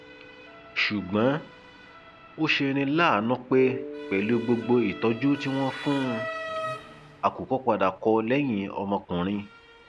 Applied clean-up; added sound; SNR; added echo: none; Mallet percussion + Motor vehicle (road) / Siren; 14 dB; none.